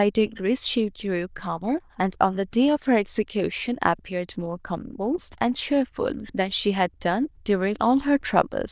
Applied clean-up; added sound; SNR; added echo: neural diffusion model UNIVERSE++.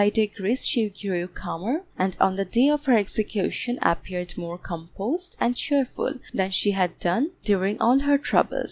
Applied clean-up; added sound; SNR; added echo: none; none; none; none.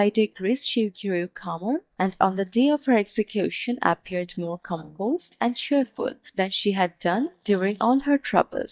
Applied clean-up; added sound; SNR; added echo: neural mask model DeepFilterNet 3.